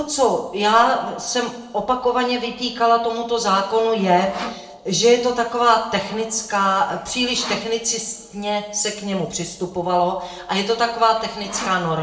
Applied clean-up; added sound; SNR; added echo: neural separator model SepFormer DNS4.